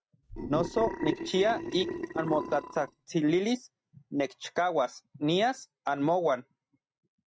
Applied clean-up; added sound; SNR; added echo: neural mask model RNNoise.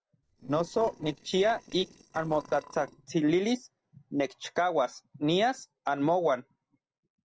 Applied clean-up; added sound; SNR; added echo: neural separator model SepFormer DNS4.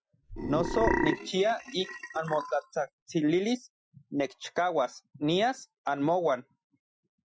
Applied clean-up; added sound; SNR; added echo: classical method Wiener filter.